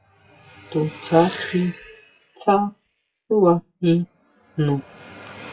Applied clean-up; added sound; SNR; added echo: classical method WPE with log-MMSE.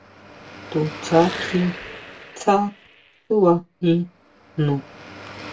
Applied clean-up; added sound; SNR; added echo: none; Car passing by / Traffic noise, roadway noise / Engine; 14 dB; reverberation time 0.2 s.